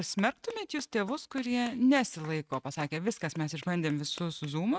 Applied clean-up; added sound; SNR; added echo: neural mask model RNNoise.